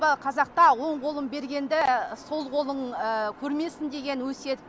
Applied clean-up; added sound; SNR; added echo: none; none; none; none.